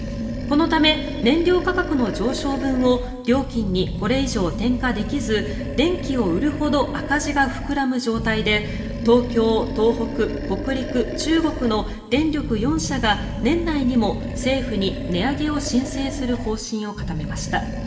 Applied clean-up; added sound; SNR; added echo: none; Animal; 6 dB; reverberation time 1.9 s.